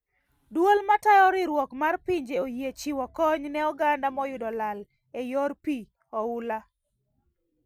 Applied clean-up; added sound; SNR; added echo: none; none; none; none.